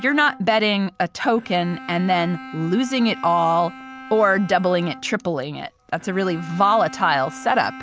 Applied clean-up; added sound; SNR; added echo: none; Bowed string instrument; 17 dB; none.